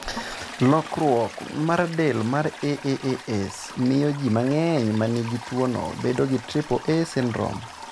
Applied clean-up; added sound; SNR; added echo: none; Toilet flush; 15 dB; none.